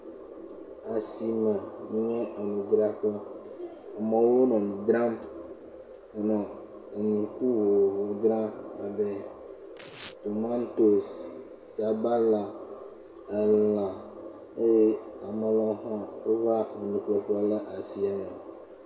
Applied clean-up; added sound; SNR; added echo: none; Tearing; 20 dB; reverberation time 0.6 s.